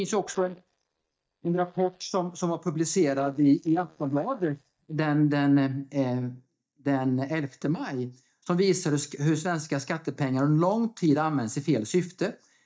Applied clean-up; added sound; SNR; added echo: neural mask model DeepFilterNet 3.